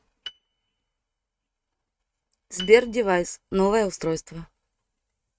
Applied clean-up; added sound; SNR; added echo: neural mask model RNNoise.